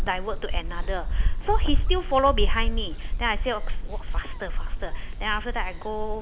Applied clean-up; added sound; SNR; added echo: none; Gull, seagull; -5 dB; none.